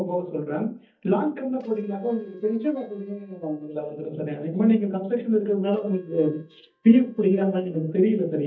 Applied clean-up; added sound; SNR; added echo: neural mask model DeepFilterNet 3.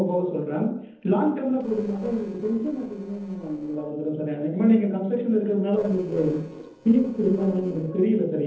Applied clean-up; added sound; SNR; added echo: neural separator model SepFormer DNS4.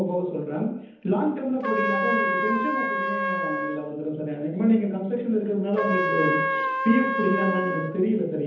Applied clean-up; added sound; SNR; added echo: none; Trumpet; 3 dB; reverberation time 1.3 s.